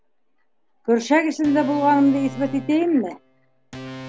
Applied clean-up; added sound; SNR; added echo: none; Organ; 17 dB; none.